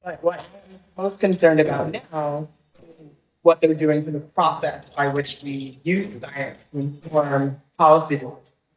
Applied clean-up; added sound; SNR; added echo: neural mask model DeepFilterNet 3.